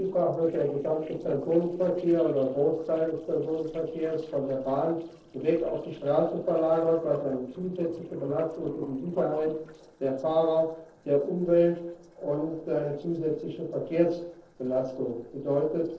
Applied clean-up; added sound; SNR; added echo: neural separator model SepFormer DNS4.